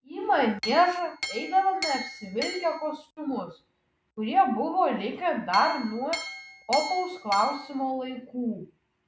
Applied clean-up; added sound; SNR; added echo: none; Chink, clink; 9 dB; none.